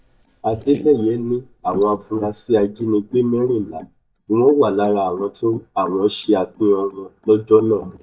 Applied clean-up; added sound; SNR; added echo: neural mask model DeepFilterNet 3.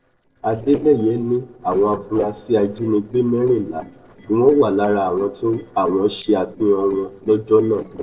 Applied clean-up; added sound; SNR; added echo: neural separator model SepFormer DNS4.